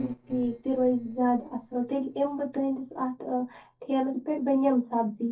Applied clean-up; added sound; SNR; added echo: neural separator model SepFormer DNS4.